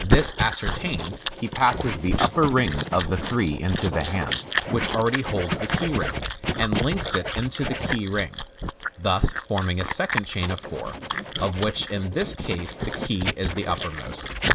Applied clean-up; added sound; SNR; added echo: none; Writing + Chewing, mastication; 2 dB; none.